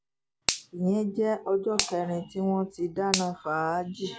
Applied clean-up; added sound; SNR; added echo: none; Finger snapping; 7 dB; none.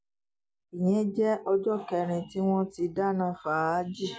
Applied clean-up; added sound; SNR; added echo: none; none; none; none.